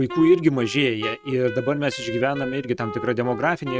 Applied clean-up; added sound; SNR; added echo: neural mask model RNNoise.